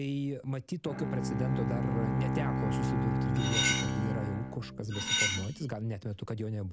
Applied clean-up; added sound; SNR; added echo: none; Bowed string instrument + Cutlery, silverware; -3 dB; none.